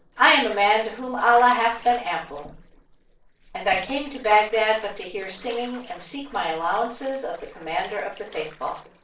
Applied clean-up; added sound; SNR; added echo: neural separator model SepFormer DNS4.